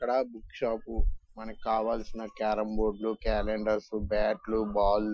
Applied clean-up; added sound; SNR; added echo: classical method Wiener filter.